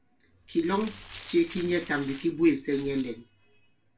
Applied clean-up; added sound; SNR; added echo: none; Glass; 15 dB; reverberation time 0.2 s.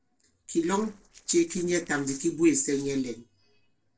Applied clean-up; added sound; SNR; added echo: neural separator model SepFormer DNS4.